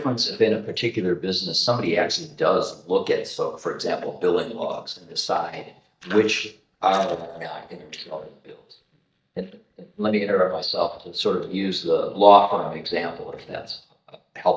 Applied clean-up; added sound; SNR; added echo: neural mask model DeepFilterNet 3.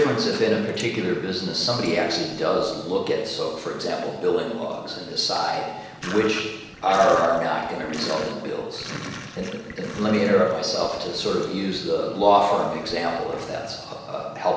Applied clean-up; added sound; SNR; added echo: none; Sink (filling or washing); 16 dB; reverberation time 0.9 s.